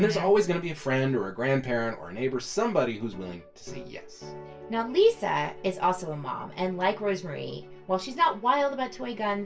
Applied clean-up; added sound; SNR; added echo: none; none; none; reverberation time 0.2 s.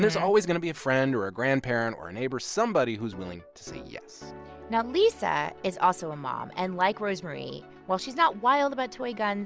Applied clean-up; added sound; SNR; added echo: none; none; none; none.